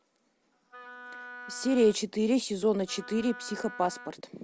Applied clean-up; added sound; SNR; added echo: none; Wind instrument, woodwind instrument; 16 dB; none.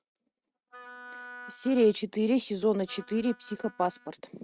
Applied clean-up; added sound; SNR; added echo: neural mask model RNNoise.